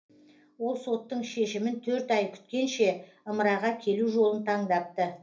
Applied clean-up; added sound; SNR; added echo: none; none; none; reverberation time 0.3 s.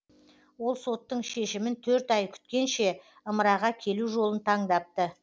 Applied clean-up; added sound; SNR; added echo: none; none; none; none.